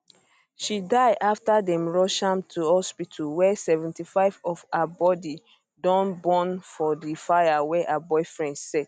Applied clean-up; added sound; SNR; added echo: none; none; none; none.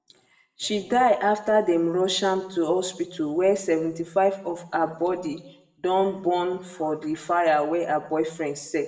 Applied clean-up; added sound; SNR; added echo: none; none; none; reverberation time 0.6 s.